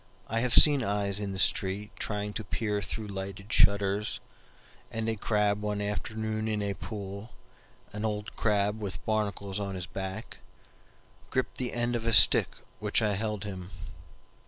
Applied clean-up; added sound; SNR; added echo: none; none; none; none.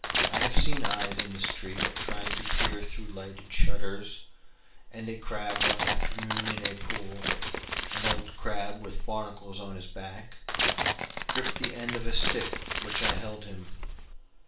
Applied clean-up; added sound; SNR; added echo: none; Tearing; 4 dB; reverberation time 0.4 s.